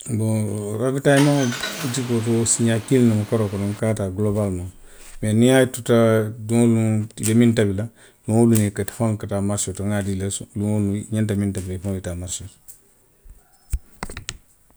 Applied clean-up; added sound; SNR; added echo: none; Car; 13 dB; none.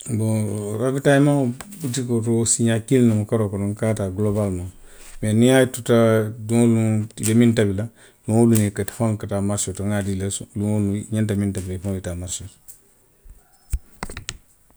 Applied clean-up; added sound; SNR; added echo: none; none; none; none.